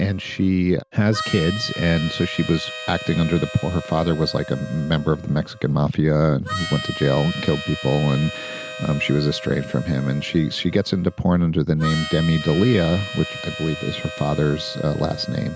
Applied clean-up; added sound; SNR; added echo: none; Harmonica; 12 dB; none.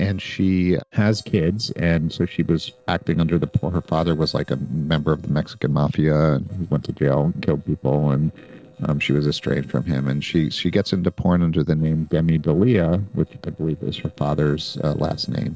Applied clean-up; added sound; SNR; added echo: neural separator model SepFormer DNS4.